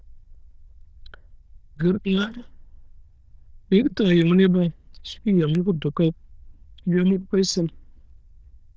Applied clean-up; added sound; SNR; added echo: neural diffusion model UNIVERSE++.